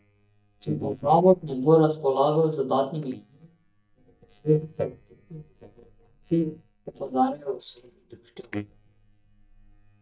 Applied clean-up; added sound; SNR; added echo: neural mask model DeepFilterNet 3.